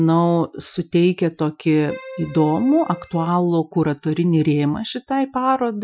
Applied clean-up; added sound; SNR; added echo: classical method Wiener filter.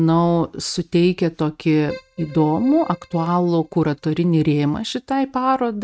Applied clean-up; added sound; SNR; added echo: neural mask model RNNoise.